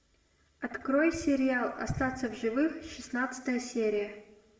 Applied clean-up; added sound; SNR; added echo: none; none; none; reverberation time 0.8 s.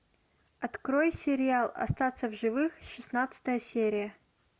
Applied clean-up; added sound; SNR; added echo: none; none; none; none.